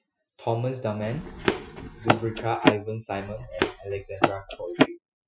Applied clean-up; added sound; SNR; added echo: classical method Wiener filter.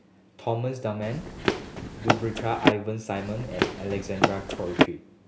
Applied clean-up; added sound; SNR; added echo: none; Run; -5 dB; none.